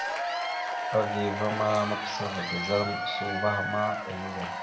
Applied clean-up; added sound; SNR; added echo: none; Applause / Crowd / Cheering; 1 dB; reverberation time 1.4 s.